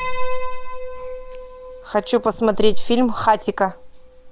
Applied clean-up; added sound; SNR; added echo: none; Piano; -1 dB; none.